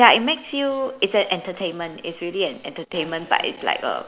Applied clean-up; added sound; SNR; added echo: none; none; none; none.